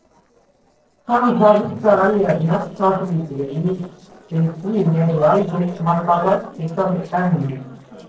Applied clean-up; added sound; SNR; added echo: neural separator model SepFormer DNS4.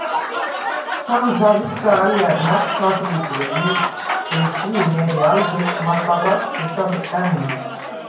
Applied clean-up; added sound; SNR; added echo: none; Applause / Crowd; 3 dB; reverberation time 0.9 s.